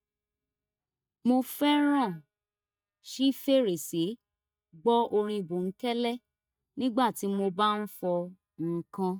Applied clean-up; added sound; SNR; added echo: neural mask model DeepFilterNet 3.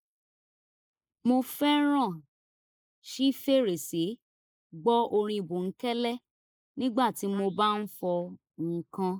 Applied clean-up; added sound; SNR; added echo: neural mask model Resemble Enhance denoiser.